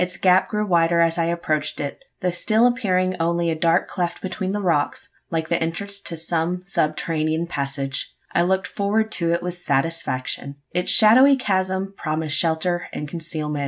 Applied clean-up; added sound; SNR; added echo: none; none; none; none.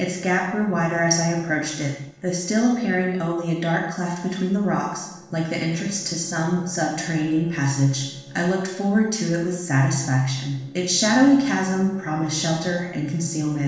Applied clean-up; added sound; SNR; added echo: neural separator model SepFormer DNS4.